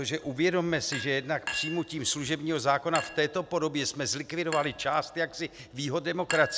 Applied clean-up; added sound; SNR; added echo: none; Chink, clink; 12 dB; none.